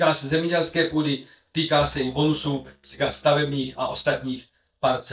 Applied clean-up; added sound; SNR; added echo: neural mask model DeepFilterNet 3.